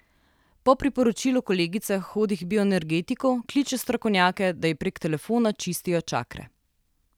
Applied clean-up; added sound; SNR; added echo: none; none; none; none.